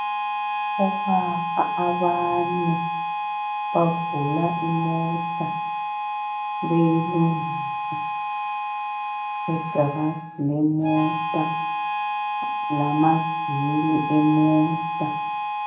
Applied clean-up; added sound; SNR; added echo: none; Harmonica; 2 dB; reverberation time 0.5 s.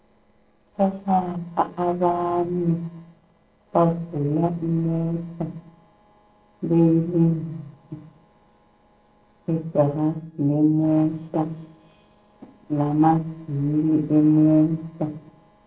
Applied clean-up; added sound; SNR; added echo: neural separator model SepFormer DNS4.